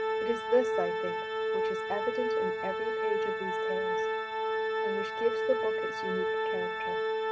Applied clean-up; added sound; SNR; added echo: none; Organ; -4 dB; none.